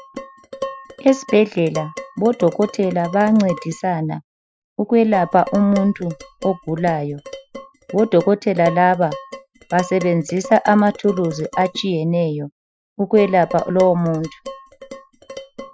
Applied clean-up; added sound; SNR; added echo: classical method Wiener filter.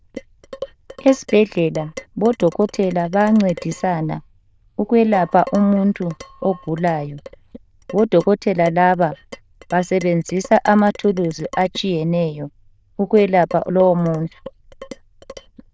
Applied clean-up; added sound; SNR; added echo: neural diffusion model UNIVERSE++.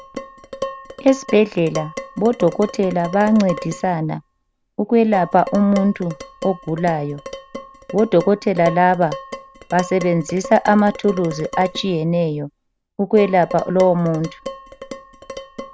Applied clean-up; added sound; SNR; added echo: none; Dishes, pots, and pans; 14 dB; none.